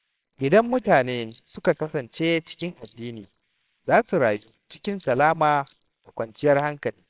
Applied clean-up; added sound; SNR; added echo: neural separator model SepFormer WHAMR!.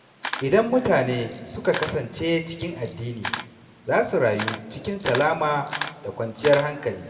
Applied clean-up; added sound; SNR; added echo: none; Camera; 11 dB; reverberation time 1.7 s.